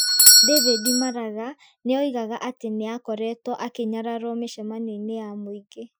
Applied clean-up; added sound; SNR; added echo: classical method Wiener filter.